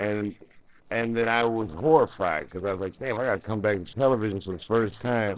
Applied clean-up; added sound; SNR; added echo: neural separator model SepFormer DNS4.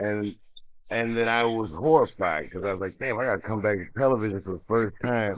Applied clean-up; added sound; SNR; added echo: neural mask model Resemble Enhance denoiser.